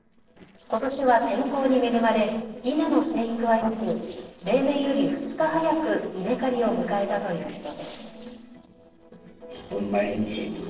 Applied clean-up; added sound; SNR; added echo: neural separator model SepFormer DNS4.